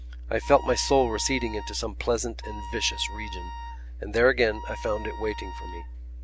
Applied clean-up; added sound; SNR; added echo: none; Wind instrument, woodwind instrument; 14 dB; none.